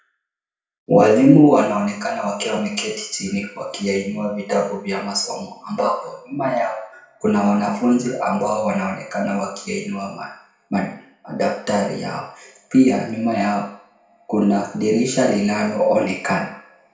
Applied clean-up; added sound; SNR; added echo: none; none; none; reverberation time 0.6 s.